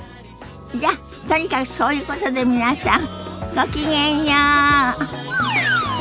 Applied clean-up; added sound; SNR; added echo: none; none; none; none.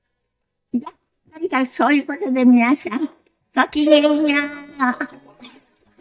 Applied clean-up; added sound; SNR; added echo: neural mask model DeepFilterNet 3.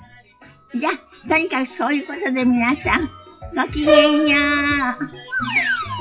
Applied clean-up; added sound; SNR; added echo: classical method WPE with log-MMSE.